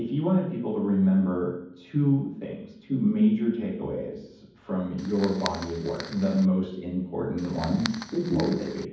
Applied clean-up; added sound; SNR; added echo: none; Fire; 14 dB; reverberation time 1.2 s.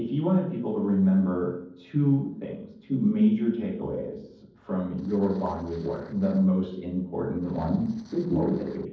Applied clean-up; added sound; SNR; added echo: neural separator model SepFormer DNS4.